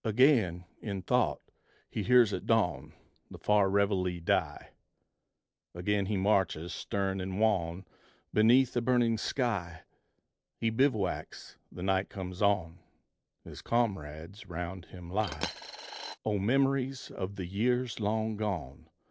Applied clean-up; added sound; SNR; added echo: neural separator model SepFormer DNS4.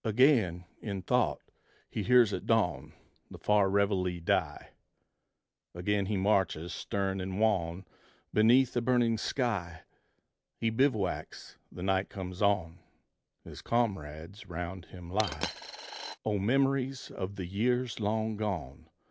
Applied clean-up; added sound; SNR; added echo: none; Coin (dropping); 8 dB; none.